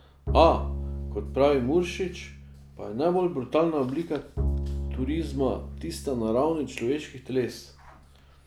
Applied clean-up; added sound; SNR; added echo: none; Bowed string instrument; 7 dB; none.